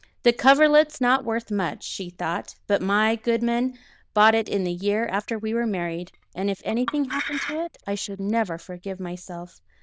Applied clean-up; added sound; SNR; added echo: neural diffusion model UNIVERSE++.